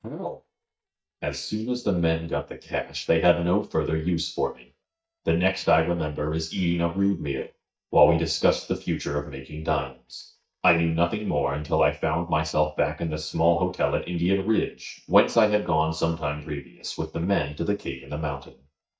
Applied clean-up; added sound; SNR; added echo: neural mask model DeepFilterNet 3.